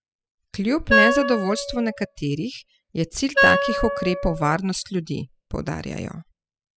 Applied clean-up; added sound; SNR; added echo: classical method spectral subtraction.